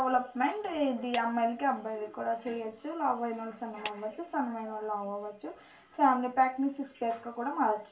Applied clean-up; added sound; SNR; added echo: none; Clapping; 17 dB; reverberation time 0.2 s.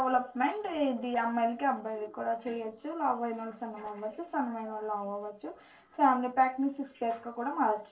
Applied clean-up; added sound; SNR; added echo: neural separator model SepFormer DNS4.